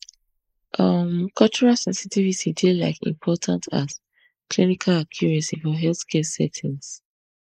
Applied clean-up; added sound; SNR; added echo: neural mask model Resemble Enhance denoiser.